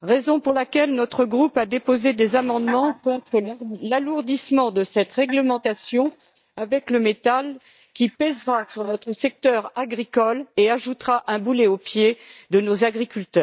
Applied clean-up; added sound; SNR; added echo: neural mask model DeepFilterNet 3.